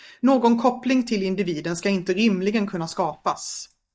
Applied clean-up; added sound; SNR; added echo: neural mask model DeepFilterNet 3.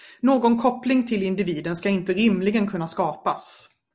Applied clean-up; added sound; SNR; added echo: none; none; none; none.